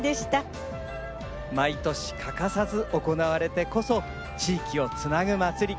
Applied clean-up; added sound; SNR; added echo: none; none; none; none.